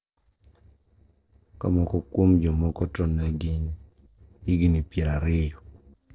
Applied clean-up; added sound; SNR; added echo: neural separator model SepFormer DNS4.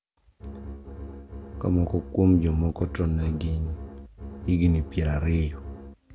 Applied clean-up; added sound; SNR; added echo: none; Bowed string instrument; 12 dB; none.